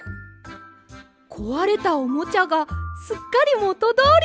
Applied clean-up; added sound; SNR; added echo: none; none; none; none.